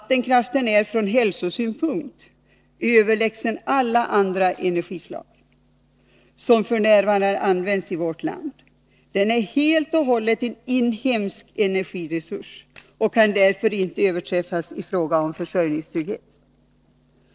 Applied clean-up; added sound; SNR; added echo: neural separator model SepFormer DNS4.